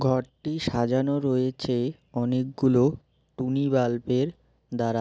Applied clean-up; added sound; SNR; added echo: none; none; none; none.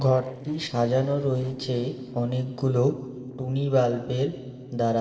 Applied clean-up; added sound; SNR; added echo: neural separator model SepFormer DNS4.